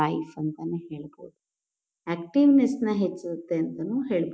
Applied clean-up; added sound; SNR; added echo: none; none; none; none.